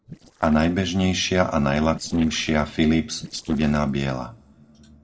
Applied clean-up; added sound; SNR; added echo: neural separator model SepFormer DNS4.